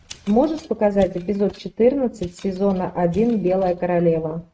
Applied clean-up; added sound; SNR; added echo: neural mask model RNNoise.